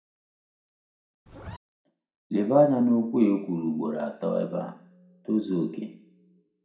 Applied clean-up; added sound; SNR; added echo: none; Zipper (clothing); 13 dB; reverberation time 0.5 s.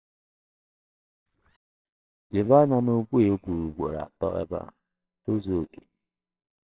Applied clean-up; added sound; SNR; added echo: neural separator model SepFormer WHAMR!.